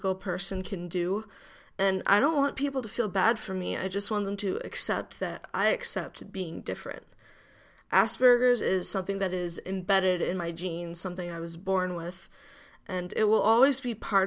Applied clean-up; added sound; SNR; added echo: none; none; none; none.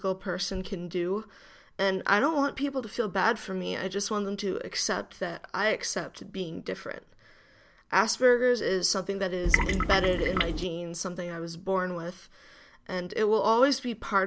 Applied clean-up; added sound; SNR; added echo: none; Trickle, dribble / Water tap, faucet; -2 dB; none.